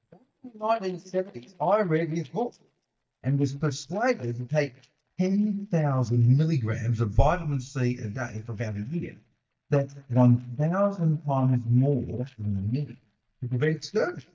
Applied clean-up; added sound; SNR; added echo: neural mask model DeepFilterNet 3.